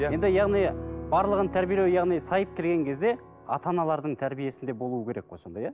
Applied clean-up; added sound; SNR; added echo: none; Piano; 13 dB; none.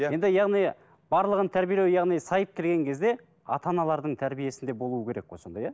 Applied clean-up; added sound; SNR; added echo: none; none; none; none.